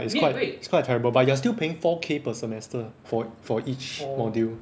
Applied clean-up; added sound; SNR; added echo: none; none; none; none.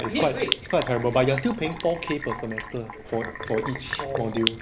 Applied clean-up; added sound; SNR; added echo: none; Sink (filling or washing); 6 dB; none.